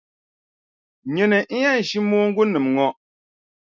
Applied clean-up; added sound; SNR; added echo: none; none; none; none.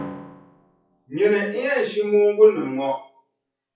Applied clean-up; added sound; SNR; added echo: classical method WPE with log-MMSE.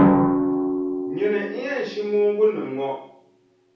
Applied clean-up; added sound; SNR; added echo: none; Drum; -2 dB; reverberation time 0.6 s.